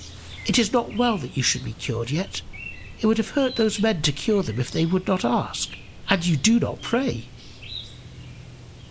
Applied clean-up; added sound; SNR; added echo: none; Chirp, tweet; 14 dB; none.